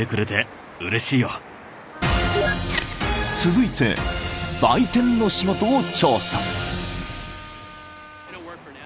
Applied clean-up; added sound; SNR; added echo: none; Wind instrument, woodwind instrument; 20 dB; none.